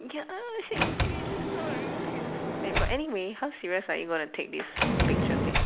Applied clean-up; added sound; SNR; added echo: none; Sliding door; -4 dB; none.